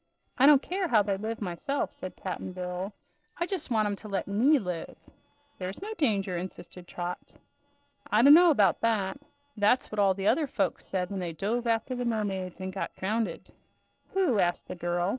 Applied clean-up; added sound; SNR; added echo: neural separator model SepFormer DNS4.